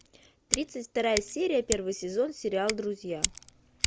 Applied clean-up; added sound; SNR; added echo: none; Scissors; 5 dB; none.